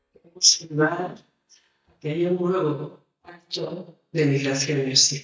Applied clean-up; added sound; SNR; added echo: neural mask model DeepFilterNet 3.